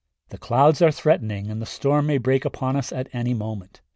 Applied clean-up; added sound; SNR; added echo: none; none; none; none.